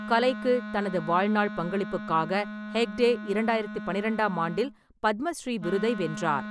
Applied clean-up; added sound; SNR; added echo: none; Wind instrument, woodwind instrument; 10 dB; none.